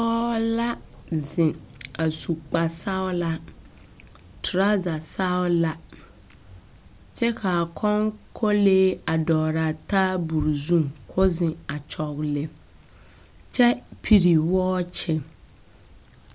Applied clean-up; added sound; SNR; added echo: none; none; none; none.